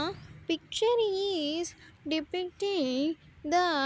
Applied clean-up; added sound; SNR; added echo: none; none; none; none.